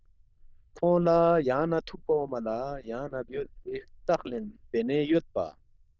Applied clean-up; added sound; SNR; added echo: neural diffusion model UNIVERSE++.